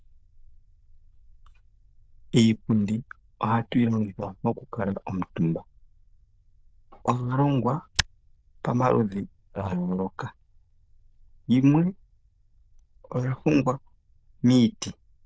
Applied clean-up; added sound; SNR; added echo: neural diffusion model UNIVERSE++.